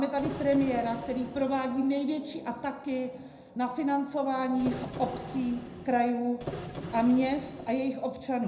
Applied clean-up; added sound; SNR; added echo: none; Printer; 11 dB; reverberation time 0.4 s.